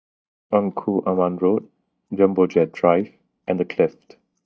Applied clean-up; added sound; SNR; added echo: neural mask model DeepFilterNet 3.